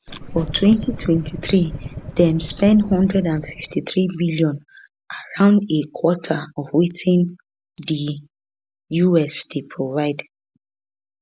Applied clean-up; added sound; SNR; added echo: none; Engine starting / Car; 12 dB; none.